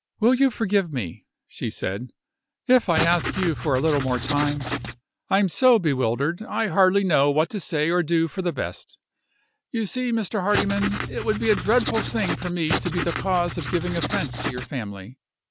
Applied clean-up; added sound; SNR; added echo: none; Writing; 5 dB; none.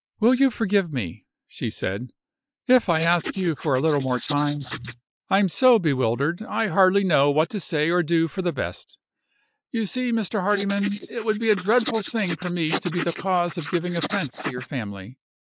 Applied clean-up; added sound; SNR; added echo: neural mask model Resemble Enhance denoiser.